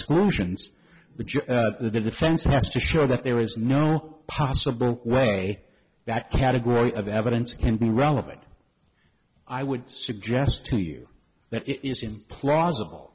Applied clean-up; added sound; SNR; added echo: none; none; none; none.